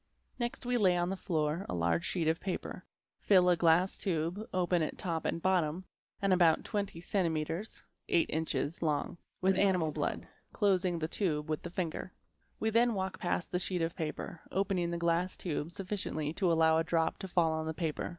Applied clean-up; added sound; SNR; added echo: neural mask model Resemble Enhance denoiser.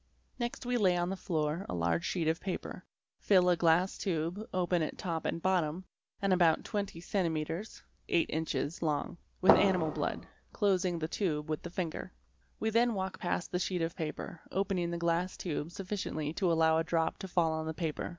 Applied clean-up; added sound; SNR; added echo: none; Fireworks; -2 dB; none.